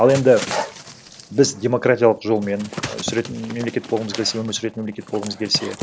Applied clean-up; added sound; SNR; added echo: none; Dog; 12 dB; none.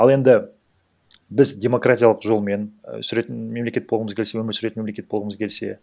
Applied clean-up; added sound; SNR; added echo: none; none; none; none.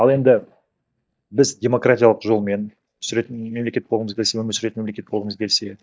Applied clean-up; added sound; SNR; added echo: neural mask model DeepFilterNet 3.